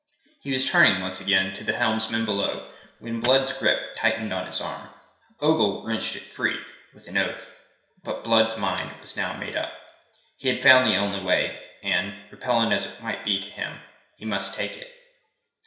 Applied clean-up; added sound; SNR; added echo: none; Microwave oven; 15 dB; reverberation time 0.7 s.